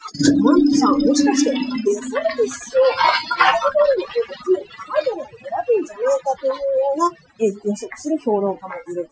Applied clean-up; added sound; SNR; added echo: classical method Wiener filter.